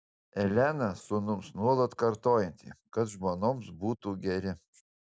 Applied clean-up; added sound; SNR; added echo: none; none; none; none.